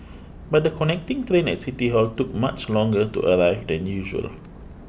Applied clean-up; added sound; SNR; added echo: none; none; none; none.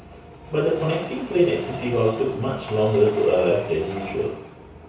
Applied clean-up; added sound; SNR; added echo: none; Train; 14 dB; reverberation time 0.6 s.